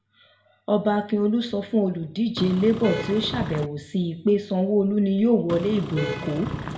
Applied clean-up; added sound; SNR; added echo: none; Vehicle horn, car horn, honking; 7 dB; reverberation time 0.4 s.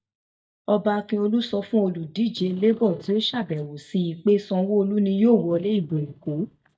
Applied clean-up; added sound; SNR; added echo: neural mask model DeepFilterNet 3.